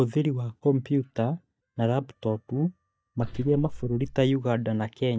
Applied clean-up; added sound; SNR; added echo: neural mask model DeepFilterNet 3.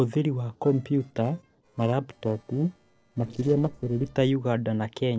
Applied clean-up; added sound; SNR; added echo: neural separator model SepFormer DNS4.